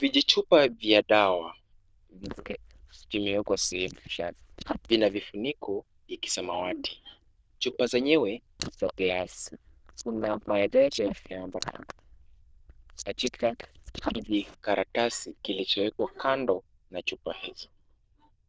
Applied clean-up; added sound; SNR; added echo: neural diffusion model UNIVERSE++.